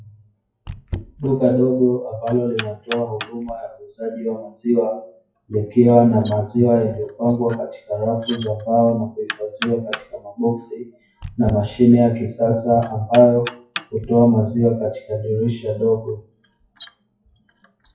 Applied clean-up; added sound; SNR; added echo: classical method WPE with log-MMSE.